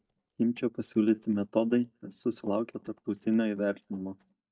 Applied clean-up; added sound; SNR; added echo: neural mask model DeepFilterNet 3.